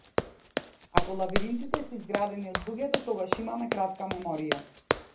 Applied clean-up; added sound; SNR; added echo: none; Run; -1 dB; reverberation time 0.3 s.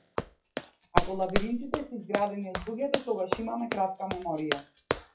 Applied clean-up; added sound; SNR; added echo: classical method WPE with log-MMSE.